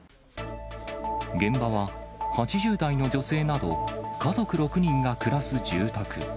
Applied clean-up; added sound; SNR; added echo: none; none; none; none.